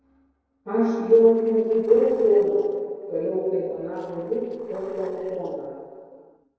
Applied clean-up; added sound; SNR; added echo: neural separator model SepFormer DNS4.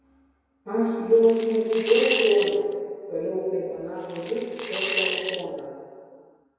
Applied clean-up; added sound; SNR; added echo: none; Coin (dropping) / Glass; -1 dB; reverberation time 2.2 s.